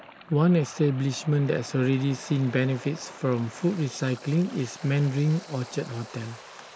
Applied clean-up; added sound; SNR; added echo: none; Waves, surf; 18 dB; none.